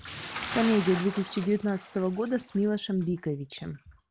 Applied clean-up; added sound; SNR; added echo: none; Bathtub (filling or washing) / Splash, splatter; 11 dB; none.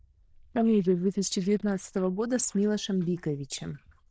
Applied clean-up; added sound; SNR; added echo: neural diffusion model UNIVERSE++.